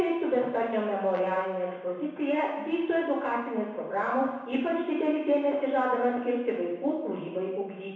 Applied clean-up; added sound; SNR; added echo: none; Brass instrument; 19 dB; reverberation time 1.1 s.